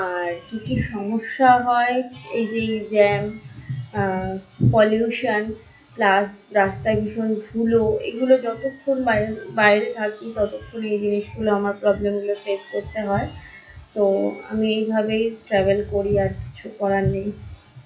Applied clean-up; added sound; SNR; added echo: classical method WPE with log-MMSE.